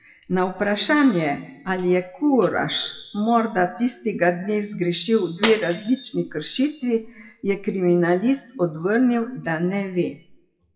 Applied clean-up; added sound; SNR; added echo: classical method WPE with log-MMSE.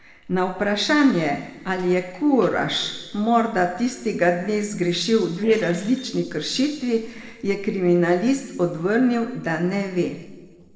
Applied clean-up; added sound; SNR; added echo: neural separator model SepFormer DNS4.